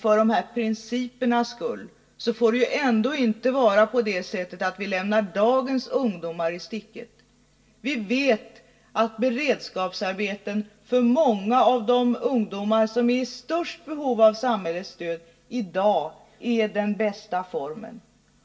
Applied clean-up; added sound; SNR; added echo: none; none; none; reverberation time 0.2 s.